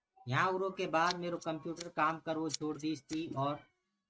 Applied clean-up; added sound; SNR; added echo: neural mask model RNNoise.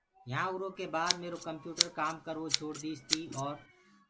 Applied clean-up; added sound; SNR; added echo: none; Scissors; 0 dB; none.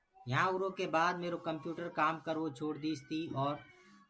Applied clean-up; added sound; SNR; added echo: none; none; none; none.